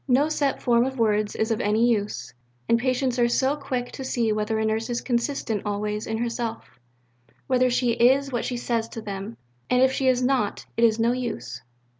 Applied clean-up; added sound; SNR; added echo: none; none; none; none.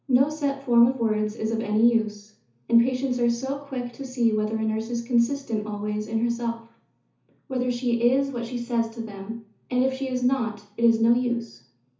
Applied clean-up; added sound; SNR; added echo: none; none; none; reverberation time 0.9 s.